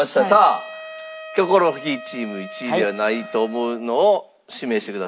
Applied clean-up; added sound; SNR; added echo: none; Wind instrument, woodwind instrument; 17 dB; none.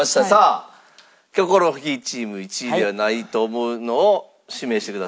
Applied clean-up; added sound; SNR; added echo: none; none; none; none.